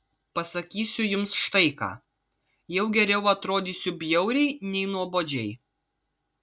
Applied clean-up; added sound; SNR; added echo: none; none; none; none.